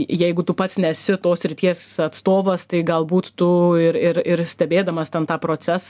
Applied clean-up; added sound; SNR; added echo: none; none; none; none.